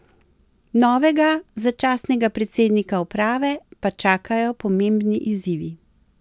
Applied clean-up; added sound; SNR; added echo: none; none; none; none.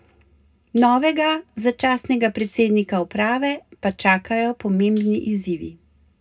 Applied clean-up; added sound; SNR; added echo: none; Tambourine; 15 dB; reverberation time 0.2 s.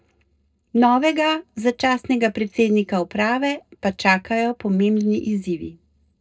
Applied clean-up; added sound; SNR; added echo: neural separator model SepFormer DNS4.